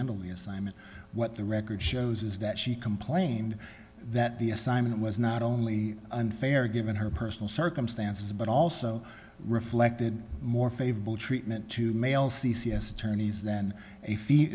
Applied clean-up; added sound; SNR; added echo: none; none; none; none.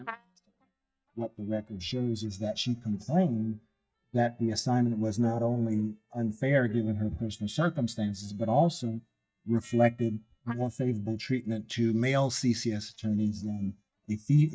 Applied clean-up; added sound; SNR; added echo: neural mask model DeepFilterNet 3.